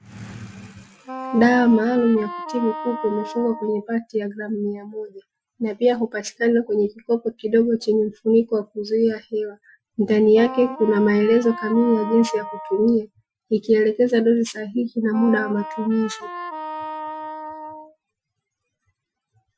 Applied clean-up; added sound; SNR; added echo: classical method Wiener filter.